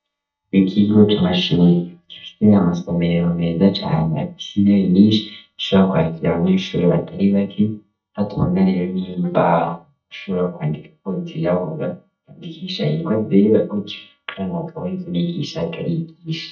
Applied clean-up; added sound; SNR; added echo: neural mask model DeepFilterNet 3.